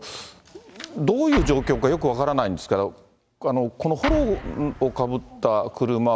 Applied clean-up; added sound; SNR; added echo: none; Explosion; 8 dB; none.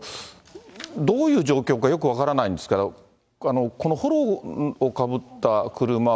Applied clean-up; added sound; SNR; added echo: none; none; none; none.